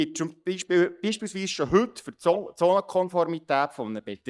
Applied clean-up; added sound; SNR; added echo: neural mask model DeepFilterNet 3.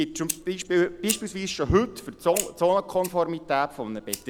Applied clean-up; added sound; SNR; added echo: none; Fire; 12 dB; none.